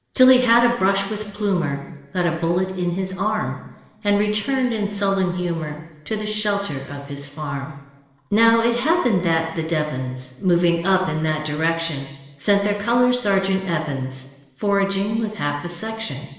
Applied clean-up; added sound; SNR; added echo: none; none; none; reverberation time 1.3 s.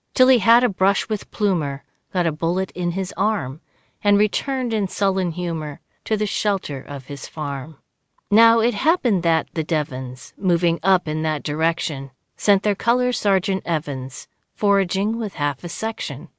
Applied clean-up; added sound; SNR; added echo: none; none; none; none.